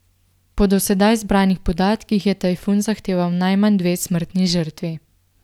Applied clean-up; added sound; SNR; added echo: none; none; none; none.